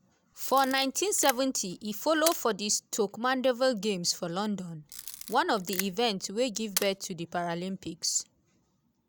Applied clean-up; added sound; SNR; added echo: none; Camera; 10 dB; none.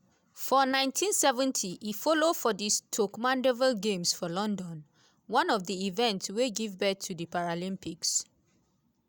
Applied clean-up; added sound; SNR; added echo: none; none; none; none.